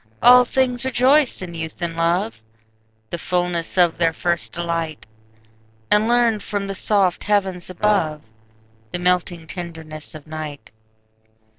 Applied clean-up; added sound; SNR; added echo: neural separator model SepFormer DNS4.